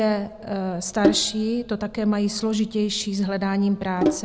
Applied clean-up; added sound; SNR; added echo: none; Sink (filling or washing); 6 dB; none.